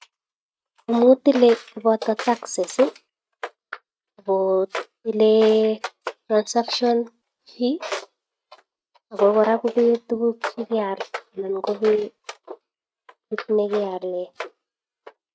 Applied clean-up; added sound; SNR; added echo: neural mask model RNNoise.